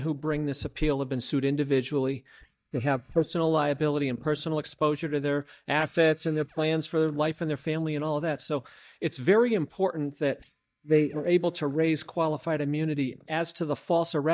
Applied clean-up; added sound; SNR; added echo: neural mask model DeepFilterNet 3.